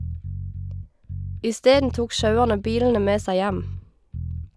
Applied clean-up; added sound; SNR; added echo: none; Bass guitar; 8 dB; none.